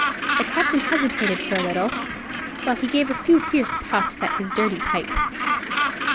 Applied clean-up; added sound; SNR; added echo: none; Gull, seagull; 0 dB; none.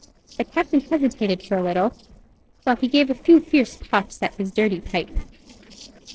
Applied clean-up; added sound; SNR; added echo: neural separator model SepFormer DNS4.